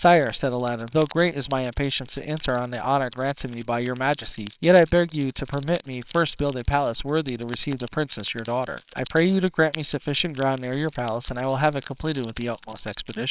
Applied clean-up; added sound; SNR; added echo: neural separator model SepFormer WHAMR!.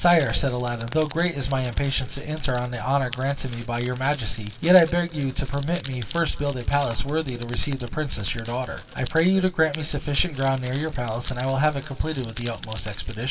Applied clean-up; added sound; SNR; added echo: none; Crackle; 19 dB; reverberation time 2.8 s.